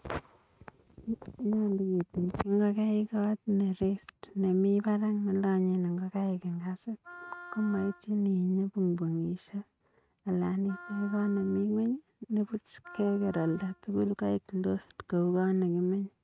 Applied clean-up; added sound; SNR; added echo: neural mask model RNNoise.